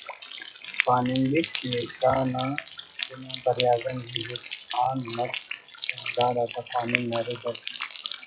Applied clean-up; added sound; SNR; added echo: classical method WPE with log-MMSE.